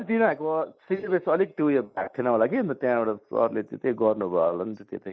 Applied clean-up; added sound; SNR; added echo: neural mask model DeepFilterNet 3.